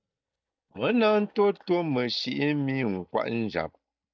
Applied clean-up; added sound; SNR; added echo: neural mask model DeepFilterNet 3.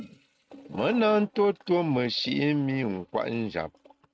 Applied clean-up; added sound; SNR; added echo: neural mask model RNNoise.